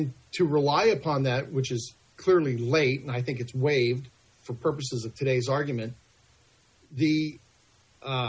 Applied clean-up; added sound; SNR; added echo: none; none; none; none.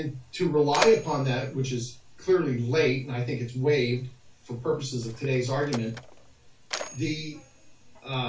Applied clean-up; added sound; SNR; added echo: none; Mechanisms; 13 dB; reverberation time 0.2 s.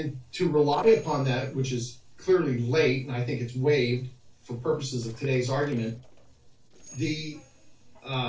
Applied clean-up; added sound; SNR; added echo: neural separator model SepFormer DNS4.